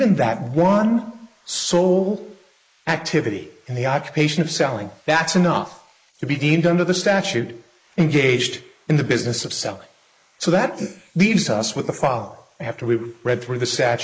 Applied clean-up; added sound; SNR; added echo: neural mask model Resemble Enhance denoiser.